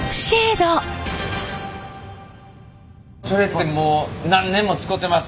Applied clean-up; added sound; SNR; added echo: none; Explosion; 17 dB; none.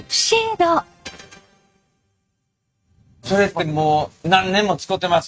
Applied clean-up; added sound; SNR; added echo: neural mask model RNNoise.